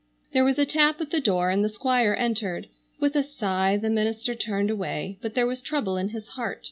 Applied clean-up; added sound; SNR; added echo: none; none; none; none.